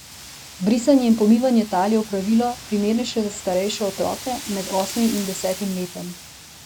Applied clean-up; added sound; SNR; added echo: none; Wind; 15 dB; none.